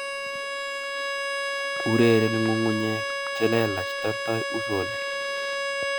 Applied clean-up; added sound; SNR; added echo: none; Bowed string instrument; 2 dB; none.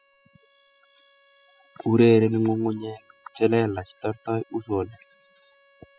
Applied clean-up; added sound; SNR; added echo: classical method spectral subtraction.